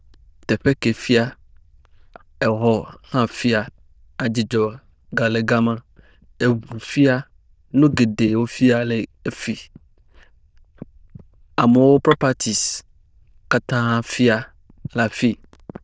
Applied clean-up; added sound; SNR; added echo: neural diffusion model UNIVERSE++.